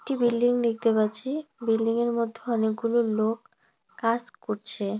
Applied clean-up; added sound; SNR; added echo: none; none; none; none.